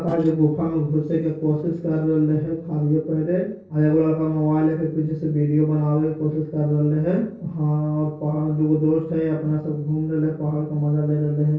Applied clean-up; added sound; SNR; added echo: neural separator model SepFormer DNS4.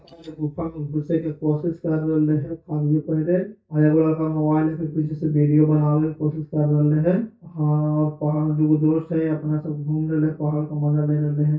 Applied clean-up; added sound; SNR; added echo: neural mask model DeepFilterNet 3.